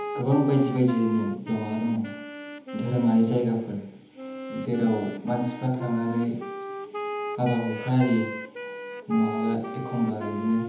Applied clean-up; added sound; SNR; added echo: none; Wind instrument, woodwind instrument; 10 dB; reverberation time 1.3 s.